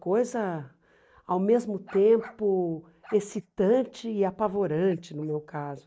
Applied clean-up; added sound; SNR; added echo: neural mask model DeepFilterNet 3.